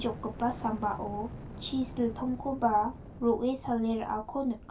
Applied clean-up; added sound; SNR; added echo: none; Fire; 13 dB; reverberation time 0.2 s.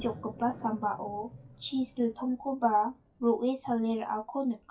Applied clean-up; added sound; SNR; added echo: classical method WPE with log-MMSE.